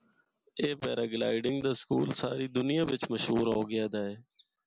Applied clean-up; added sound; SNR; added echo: none; none; none; none.